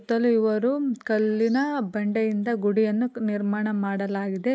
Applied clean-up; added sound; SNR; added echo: none; none; none; none.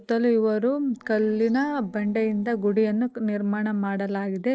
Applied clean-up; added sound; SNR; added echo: neural separator model SepFormer DNS4.